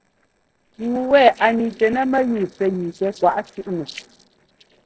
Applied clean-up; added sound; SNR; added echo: neural separator model SepFormer DNS4.